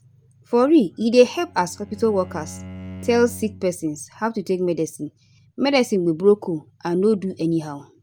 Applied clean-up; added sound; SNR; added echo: none; Bowed string instrument; 17 dB; none.